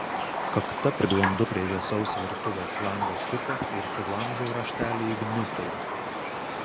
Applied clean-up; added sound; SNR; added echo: none; Raindrop; 0 dB; none.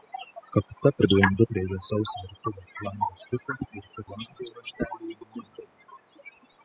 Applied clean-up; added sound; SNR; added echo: classical method spectral subtraction.